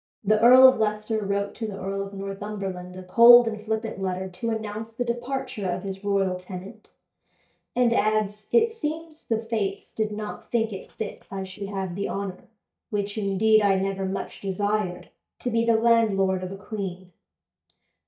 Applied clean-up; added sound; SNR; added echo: neural mask model DeepFilterNet 3.